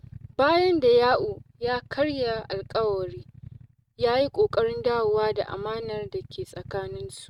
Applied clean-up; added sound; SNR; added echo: neural mask model RNNoise.